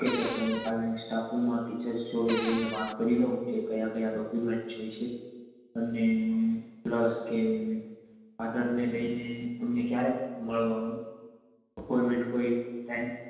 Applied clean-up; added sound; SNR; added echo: none; Cupboard open or close; 5 dB; reverberation time 1.2 s.